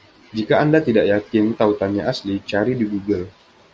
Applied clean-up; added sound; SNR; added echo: none; none; none; none.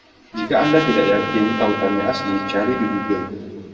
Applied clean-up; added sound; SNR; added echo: none; Trumpet; 7 dB; reverberation time 2.1 s.